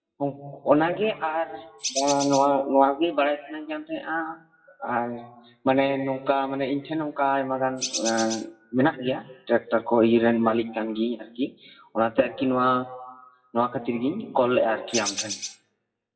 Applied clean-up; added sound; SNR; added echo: classical method WPE with log-MMSE.